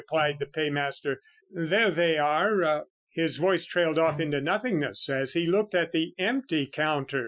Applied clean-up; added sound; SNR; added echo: classical method Wiener filter.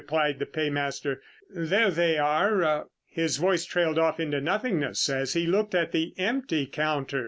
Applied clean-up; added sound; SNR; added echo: none; none; none; none.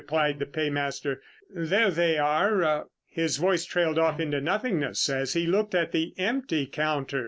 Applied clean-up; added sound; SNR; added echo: neural separator model SepFormer DNS4.